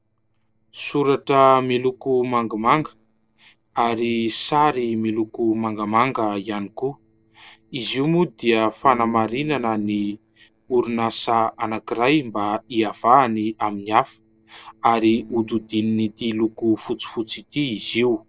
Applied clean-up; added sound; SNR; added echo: neural separator model SepFormer DNS4.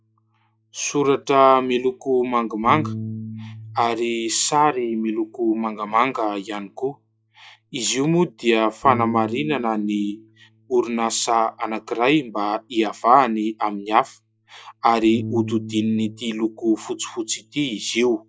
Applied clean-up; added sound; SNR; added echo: classical method log-MMSE.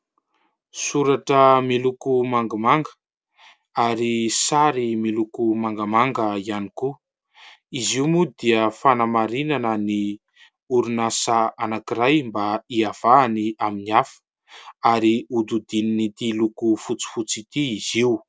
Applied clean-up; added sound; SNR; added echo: none; none; none; none.